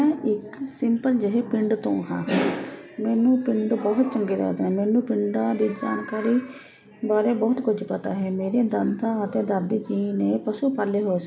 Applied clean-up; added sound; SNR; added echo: none; none; none; none.